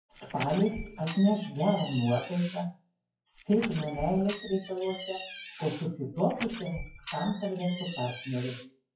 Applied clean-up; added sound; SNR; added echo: classical method WPE with log-MMSE.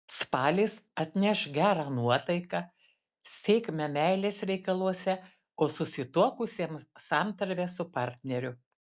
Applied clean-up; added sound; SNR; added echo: none; none; none; none.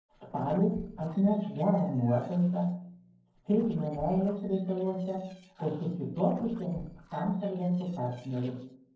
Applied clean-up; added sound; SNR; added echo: neural separator model SepFormer DNS4.